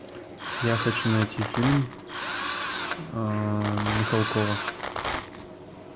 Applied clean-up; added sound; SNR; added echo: none; Engine / Drill + Rattle; 1 dB; none.